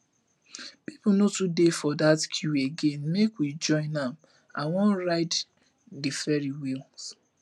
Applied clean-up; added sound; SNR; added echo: none; none; none; none.